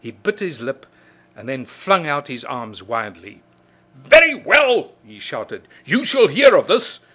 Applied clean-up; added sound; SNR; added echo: none; none; none; none.